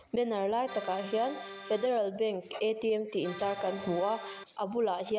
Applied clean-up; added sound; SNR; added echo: none; Accordion; 13 dB; none.